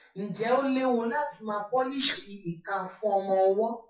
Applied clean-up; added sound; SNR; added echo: classical method WPE with log-MMSE.